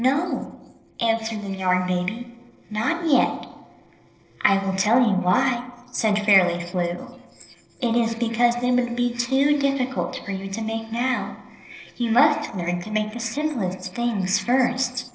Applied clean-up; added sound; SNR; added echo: neural separator model SepFormer DNS4.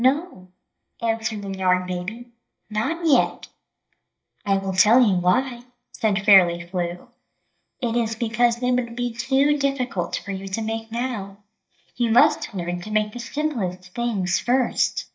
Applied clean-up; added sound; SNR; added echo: neural mask model DeepFilterNet 3.